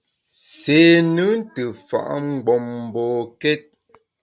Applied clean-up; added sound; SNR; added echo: none; none; none; none.